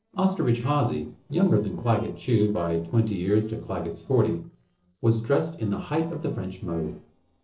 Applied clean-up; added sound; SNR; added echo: neural separator model SepFormer DNS4.